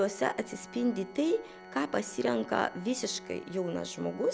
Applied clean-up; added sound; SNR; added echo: none; Organ; 17 dB; none.